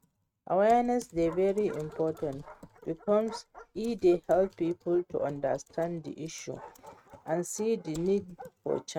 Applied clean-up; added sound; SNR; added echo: neural mask model RNNoise.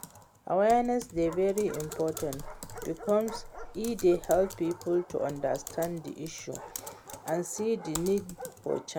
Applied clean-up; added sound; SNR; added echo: none; Bark + Typing; 13 dB; none.